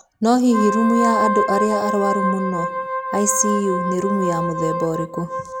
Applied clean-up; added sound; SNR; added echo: none; Wind instrument, woodwind instrument; 3 dB; none.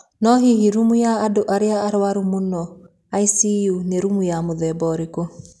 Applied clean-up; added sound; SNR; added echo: none; none; none; none.